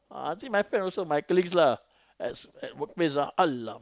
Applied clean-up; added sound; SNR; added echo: none; none; none; none.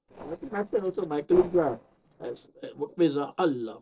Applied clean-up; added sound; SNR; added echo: neural separator model SepFormer DNS4.